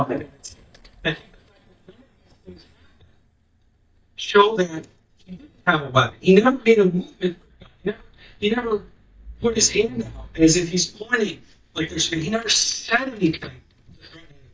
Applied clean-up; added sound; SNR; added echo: neural mask model DeepFilterNet 3.